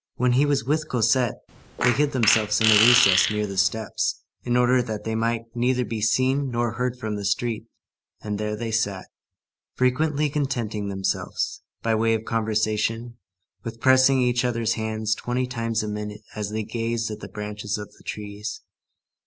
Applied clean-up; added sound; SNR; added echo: none; Fart; 0 dB; none.